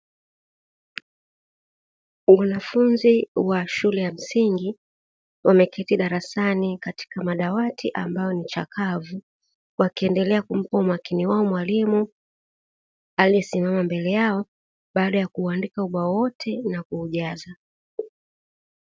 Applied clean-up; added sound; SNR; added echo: none; none; none; none.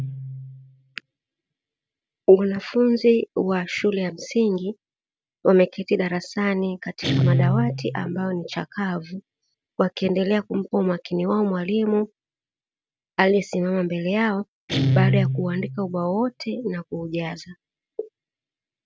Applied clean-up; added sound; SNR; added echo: none; Guitar; 6 dB; none.